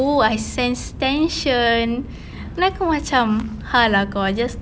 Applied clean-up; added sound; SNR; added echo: none; none; none; none.